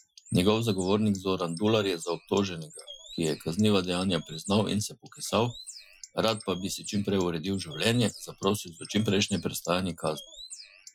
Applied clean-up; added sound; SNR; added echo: classical method Wiener filter.